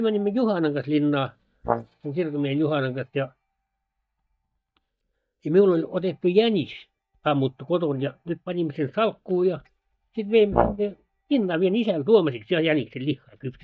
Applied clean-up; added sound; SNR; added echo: neural mask model DeepFilterNet 3.